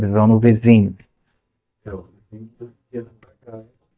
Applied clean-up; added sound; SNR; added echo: neural mask model DeepFilterNet 3.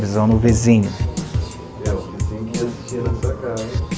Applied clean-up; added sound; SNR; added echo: none; Drum kit; 4 dB; none.